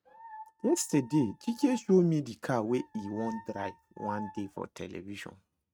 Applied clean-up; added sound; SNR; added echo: neural mask model RNNoise.